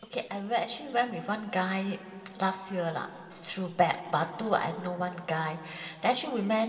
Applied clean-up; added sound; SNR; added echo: none; none; none; reverberation time 2.3 s.